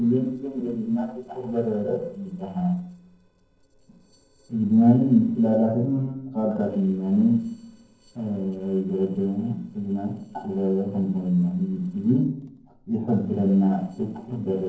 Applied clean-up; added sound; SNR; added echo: neural separator model SepFormer DNS4.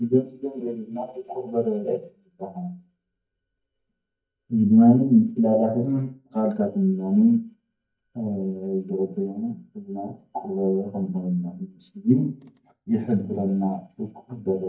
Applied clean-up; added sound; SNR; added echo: neural mask model DeepFilterNet 3.